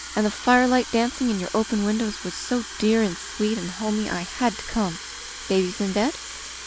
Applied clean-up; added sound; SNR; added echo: none; Fill (with liquid) / Water tap, faucet; 12 dB; none.